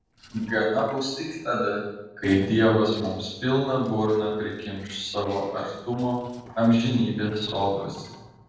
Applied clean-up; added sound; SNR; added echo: neural separator model SepFormer DNS4.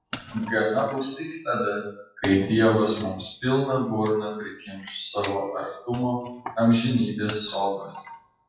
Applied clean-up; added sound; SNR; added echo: classical method WPE with log-MMSE.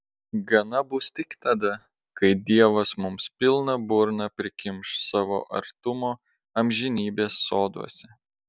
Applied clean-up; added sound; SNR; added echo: none; none; none; none.